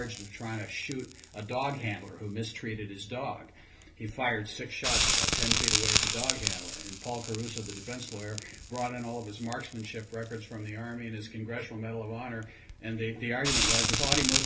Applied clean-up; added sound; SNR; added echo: none; Crackle; -2 dB; reverberation time 0.3 s.